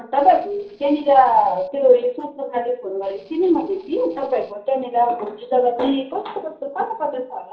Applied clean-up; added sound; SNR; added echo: neural separator model SepFormer DNS4.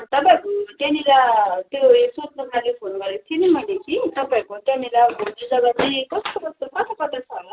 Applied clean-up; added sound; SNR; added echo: none; none; none; none.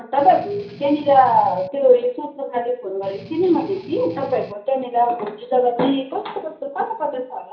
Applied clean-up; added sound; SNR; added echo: none; Strum; 18 dB; reverberation time 0.5 s.